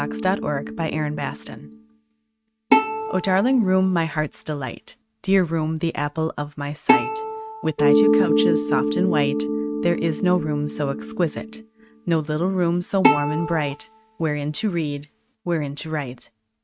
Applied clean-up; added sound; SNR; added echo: neural mask model RNNoise.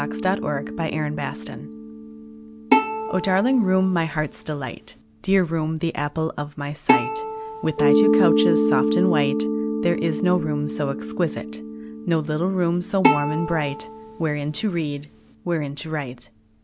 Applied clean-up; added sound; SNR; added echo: none; Mallet percussion + Bowed string instrument; 1 dB; none.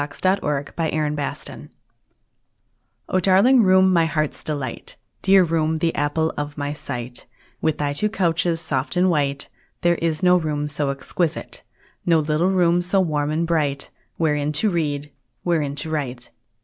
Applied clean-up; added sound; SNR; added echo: none; none; none; none.